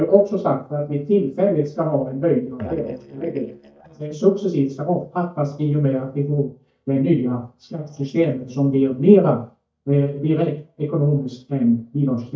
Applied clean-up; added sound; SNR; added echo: neural mask model DeepFilterNet 3.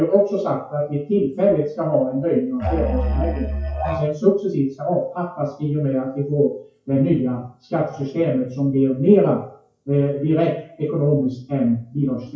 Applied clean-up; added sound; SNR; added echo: classical method WPE with log-MMSE.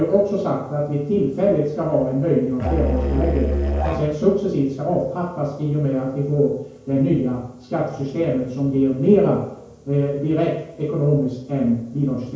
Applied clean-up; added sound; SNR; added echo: none; Musical instrument; 1 dB; reverberation time 0.5 s.